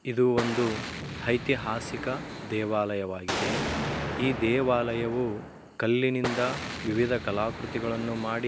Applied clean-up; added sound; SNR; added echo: none; Explosion; 6 dB; none.